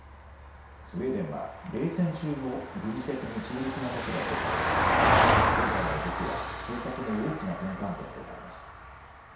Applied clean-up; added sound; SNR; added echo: none; Vehicle; -4 dB; reverberation time 0.7 s.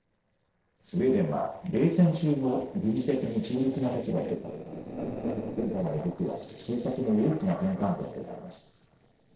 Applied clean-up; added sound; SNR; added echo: neural separator model SepFormer DNS4.